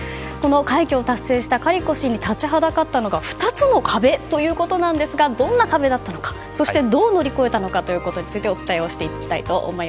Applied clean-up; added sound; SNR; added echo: none; none; none; none.